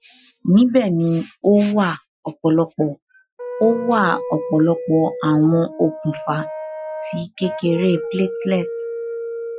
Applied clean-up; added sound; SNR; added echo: classical method Wiener filter.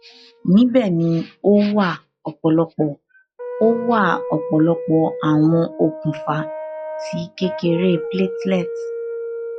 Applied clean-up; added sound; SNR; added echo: classical method log-MMSE.